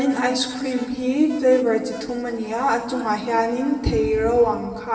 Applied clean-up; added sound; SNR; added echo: none; Alarm; 18 dB; reverberation time 2.4 s.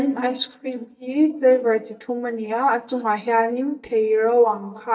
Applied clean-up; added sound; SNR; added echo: neural mask model DeepFilterNet 3.